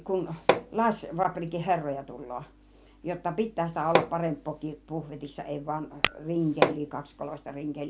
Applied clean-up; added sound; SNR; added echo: none; Tap / Glass + Hammer; -1 dB; none.